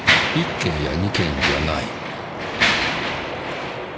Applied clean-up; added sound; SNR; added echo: none; Mechanisms; -4 dB; none.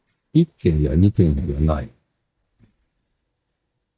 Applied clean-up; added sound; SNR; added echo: neural mask model DeepFilterNet 3.